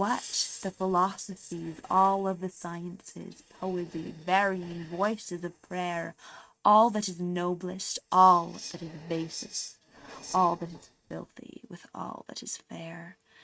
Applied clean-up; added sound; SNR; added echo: neural mask model RNNoise.